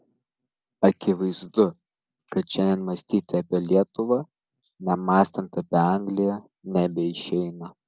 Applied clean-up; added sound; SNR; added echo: none; none; none; none.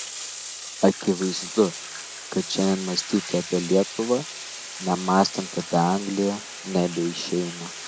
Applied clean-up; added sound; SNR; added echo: none; Bathtub (filling or washing); 11 dB; none.